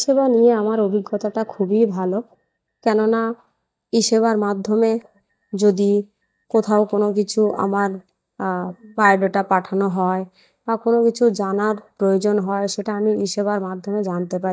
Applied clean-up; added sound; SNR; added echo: neural mask model DeepFilterNet 3.